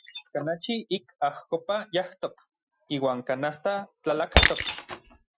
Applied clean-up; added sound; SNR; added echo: classical method Wiener filter.